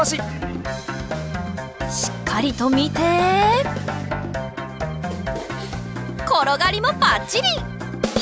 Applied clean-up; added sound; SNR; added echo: none; none; none; none.